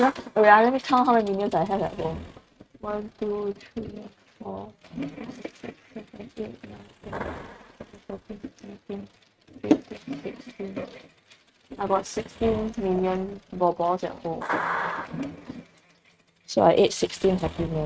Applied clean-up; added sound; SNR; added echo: neural mask model RNNoise.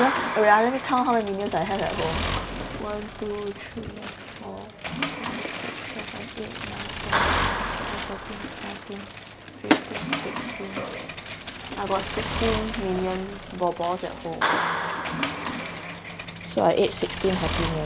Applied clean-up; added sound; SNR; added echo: none; Accelerating, revving, vroom / Mechanisms + Clapping; 3 dB; none.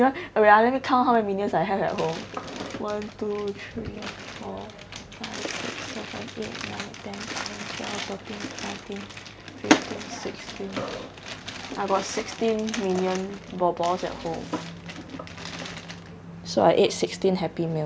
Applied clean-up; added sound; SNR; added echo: none; none; none; none.